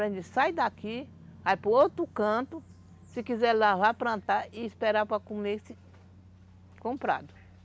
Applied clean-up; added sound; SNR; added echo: none; none; none; none.